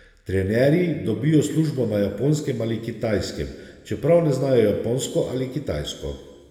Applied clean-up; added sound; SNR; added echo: none; none; none; reverberation time 1.2 s.